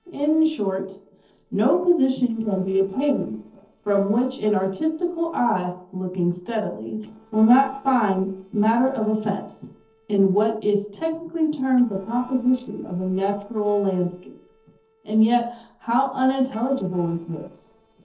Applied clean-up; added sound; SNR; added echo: neural separator model SepFormer DNS4.